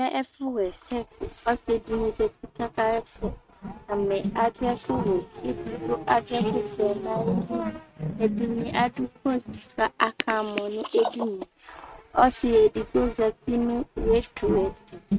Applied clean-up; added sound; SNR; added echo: neural mask model RNNoise.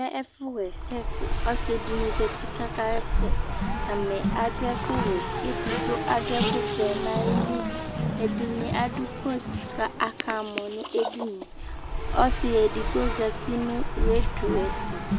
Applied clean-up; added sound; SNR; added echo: none; Race car, auto racing; -1 dB; none.